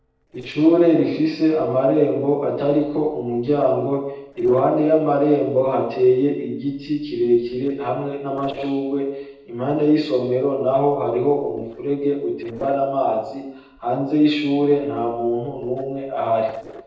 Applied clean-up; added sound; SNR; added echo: neural separator model SepFormer DNS4.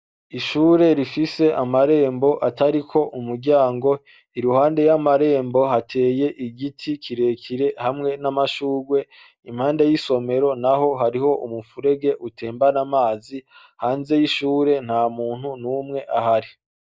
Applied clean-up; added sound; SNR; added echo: none; none; none; none.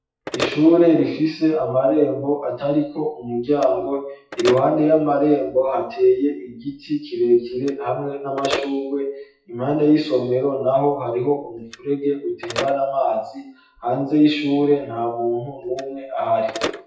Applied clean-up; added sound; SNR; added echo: classical method WPE with log-MMSE.